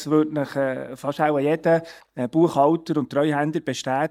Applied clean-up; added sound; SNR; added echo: neural mask model DeepFilterNet 3.